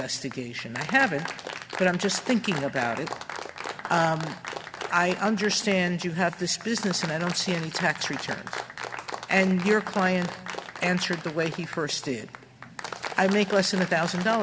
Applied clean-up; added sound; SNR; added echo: none; Applause; 10 dB; none.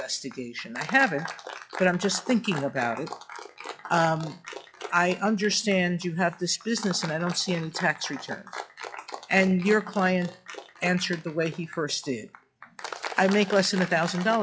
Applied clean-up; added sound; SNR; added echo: classical method log-MMSE.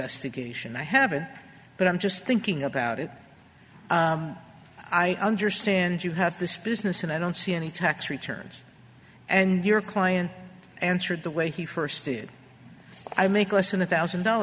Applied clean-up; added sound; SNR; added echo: none; none; none; none.